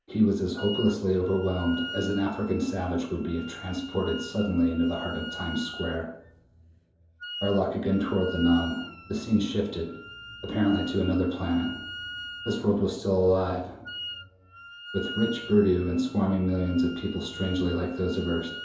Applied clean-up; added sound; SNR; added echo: none; Wind instrument, woodwind instrument; 14 dB; reverberation time 2.8 s.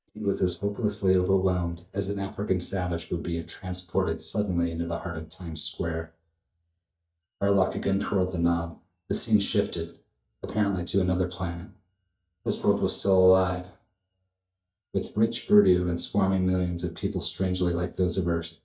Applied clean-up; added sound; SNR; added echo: neural mask model DeepFilterNet 3.